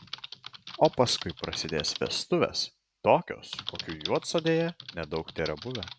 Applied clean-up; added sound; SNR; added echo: none; Typing; 13 dB; none.